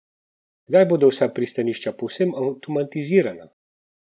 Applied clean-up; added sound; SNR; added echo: none; none; none; none.